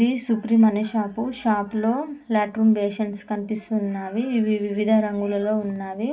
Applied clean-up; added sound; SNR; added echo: none; none; none; reverberation time 0.2 s.